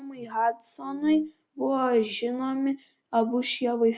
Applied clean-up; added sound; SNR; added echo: none; none; none; none.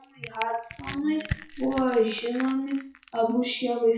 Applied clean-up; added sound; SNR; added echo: classical method WPE with log-MMSE.